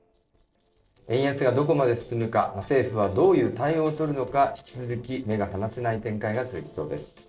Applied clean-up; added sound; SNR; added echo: neural separator model SepFormer DNS4.